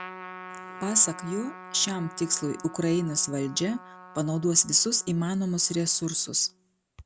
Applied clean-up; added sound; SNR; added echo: none; Trumpet; 17 dB; none.